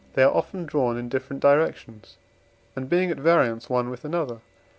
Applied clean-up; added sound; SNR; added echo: none; none; none; none.